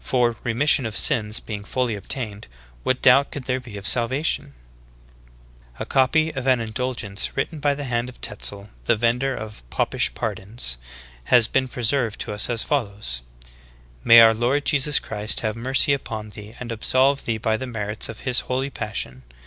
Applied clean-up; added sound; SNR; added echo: none; none; none; none.